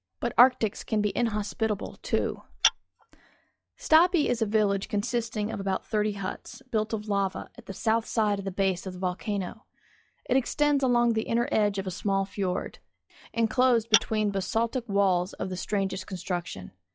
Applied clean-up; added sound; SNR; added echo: classical method log-MMSE.